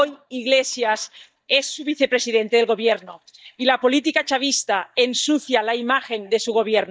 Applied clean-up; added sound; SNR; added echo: neural mask model DeepFilterNet 3.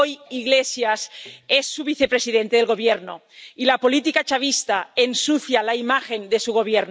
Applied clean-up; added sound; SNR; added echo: none; none; none; none.